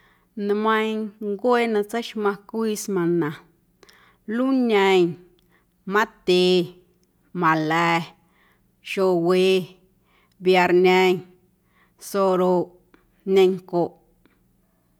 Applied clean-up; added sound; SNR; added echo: none; none; none; none.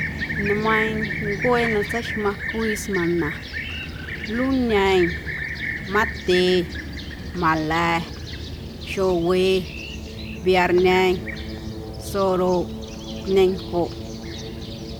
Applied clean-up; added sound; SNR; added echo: none; Fixed-wing aircraft, airplane; 7 dB; none.